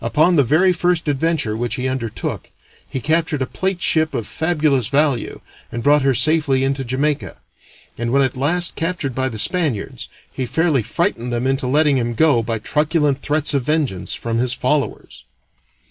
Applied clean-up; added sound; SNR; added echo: none; none; none; none.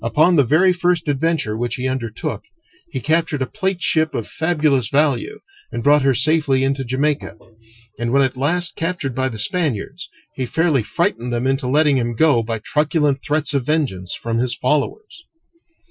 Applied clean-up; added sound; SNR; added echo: classical method Wiener filter.